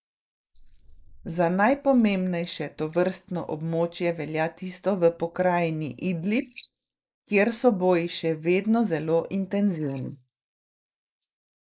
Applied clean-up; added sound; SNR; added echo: neural mask model Resemble Enhance denoiser.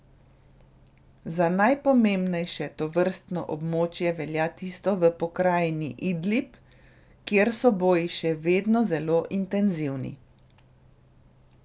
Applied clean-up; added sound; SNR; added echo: none; none; none; none.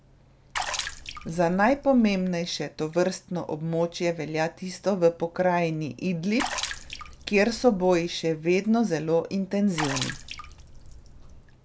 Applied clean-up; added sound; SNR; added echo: none; Water / Splash, splatter; 10 dB; none.